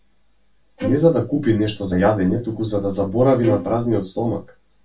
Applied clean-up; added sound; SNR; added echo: none; Bowed string instrument; 11 dB; reverberation time 0.2 s.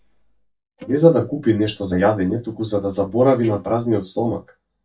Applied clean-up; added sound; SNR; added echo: neural mask model DeepFilterNet 3.